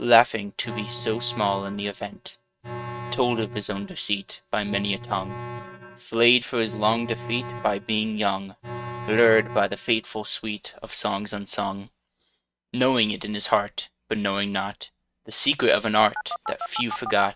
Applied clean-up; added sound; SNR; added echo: neural mask model RNNoise.